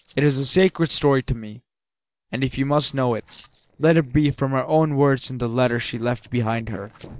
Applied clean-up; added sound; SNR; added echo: neural separator model SepFormer DNS4.